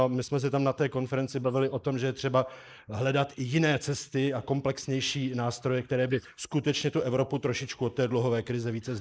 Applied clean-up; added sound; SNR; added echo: neural mask model Resemble Enhance denoiser.